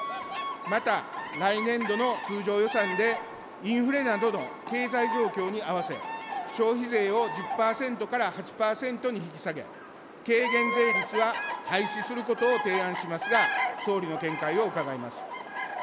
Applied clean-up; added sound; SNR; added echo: none; Bird vocalization, bird call, bird song; 5 dB; none.